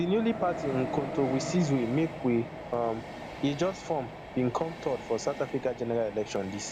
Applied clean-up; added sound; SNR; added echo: none; Train; 9 dB; none.